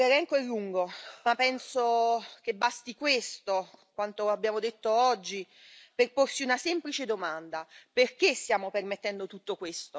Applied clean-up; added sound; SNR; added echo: none; none; none; none.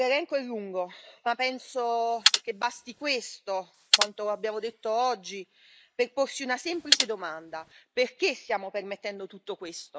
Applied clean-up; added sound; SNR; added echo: neural mask model Resemble Enhance denoiser.